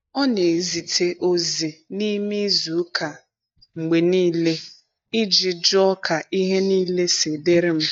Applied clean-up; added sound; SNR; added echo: neural mask model DeepFilterNet 3.